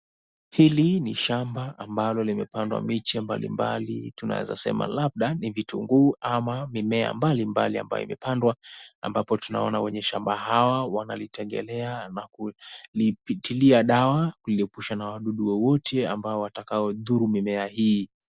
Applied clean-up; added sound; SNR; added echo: none; none; none; none.